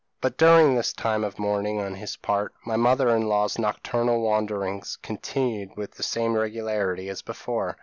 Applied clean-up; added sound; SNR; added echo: none; none; none; none.